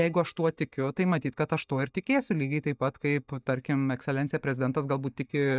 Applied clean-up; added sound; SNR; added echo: neural mask model DeepFilterNet 3.